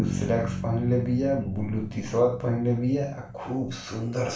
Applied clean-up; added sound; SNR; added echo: none; Bass guitar; 8 dB; reverberation time 0.3 s.